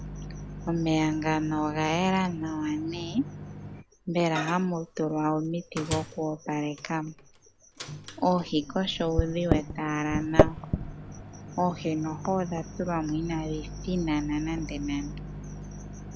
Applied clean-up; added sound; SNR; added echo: none; Microwave oven; 5 dB; none.